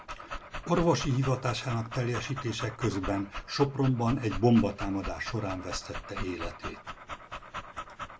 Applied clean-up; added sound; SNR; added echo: none; Dog; 10 dB; none.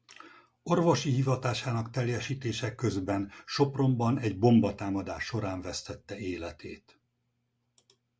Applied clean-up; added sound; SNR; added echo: none; none; none; none.